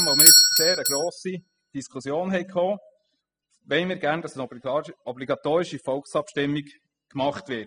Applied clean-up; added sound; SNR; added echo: classical method spectral subtraction.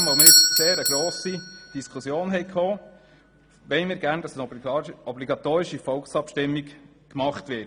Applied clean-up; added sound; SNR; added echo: none; Bell / Doorbell; -3 dB; none.